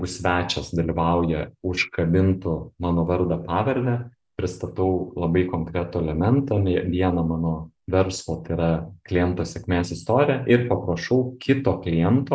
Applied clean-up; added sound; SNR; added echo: none; none; none; none.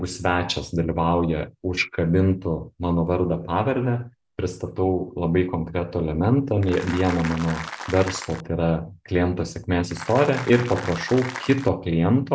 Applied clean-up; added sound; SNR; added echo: none; Applause; 12 dB; none.